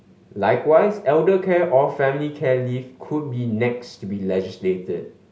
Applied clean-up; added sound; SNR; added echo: none; none; none; none.